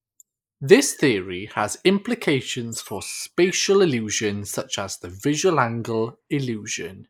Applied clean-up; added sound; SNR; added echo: neural mask model Resemble Enhance denoiser.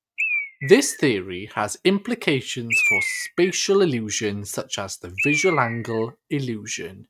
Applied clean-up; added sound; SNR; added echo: neural mask model RNNoise.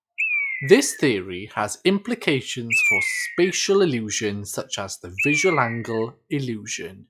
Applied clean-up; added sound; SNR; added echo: classical method log-MMSE.